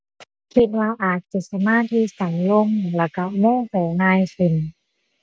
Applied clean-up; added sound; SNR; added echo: none; none; none; none.